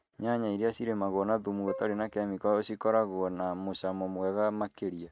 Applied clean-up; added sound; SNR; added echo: neural mask model RNNoise.